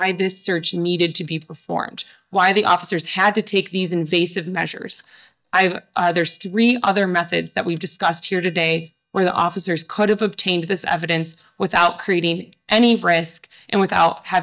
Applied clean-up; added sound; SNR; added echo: neural mask model DeepFilterNet 3.